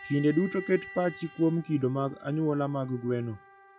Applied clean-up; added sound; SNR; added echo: classical method log-MMSE.